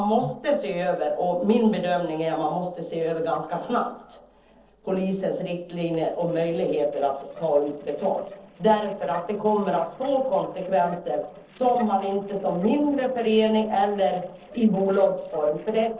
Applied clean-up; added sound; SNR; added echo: neural separator model SepFormer DNS4.